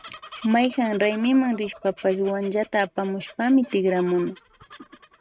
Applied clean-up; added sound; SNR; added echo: neural mask model RNNoise.